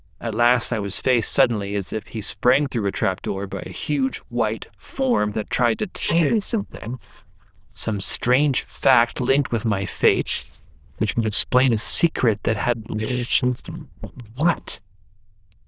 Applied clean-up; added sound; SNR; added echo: neural diffusion model UNIVERSE++.